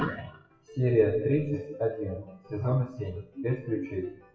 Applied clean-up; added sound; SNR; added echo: classical method WPE with log-MMSE.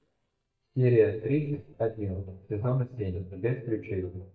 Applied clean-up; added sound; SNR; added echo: neural mask model DeepFilterNet 3.